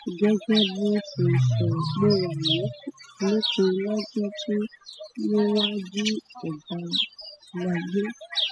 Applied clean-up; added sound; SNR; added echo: classical method spectral subtraction.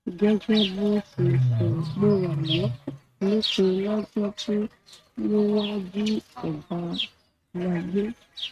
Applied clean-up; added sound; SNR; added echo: neural mask model RNNoise.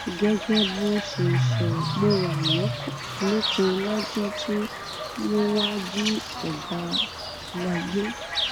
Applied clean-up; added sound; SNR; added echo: none; Bird / Fowl; 2 dB; none.